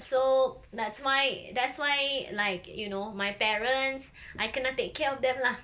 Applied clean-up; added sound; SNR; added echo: none; none; none; none.